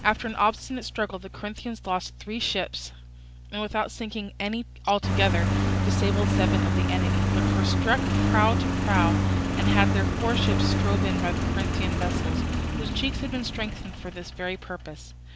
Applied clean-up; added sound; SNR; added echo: none; Engine; -4 dB; none.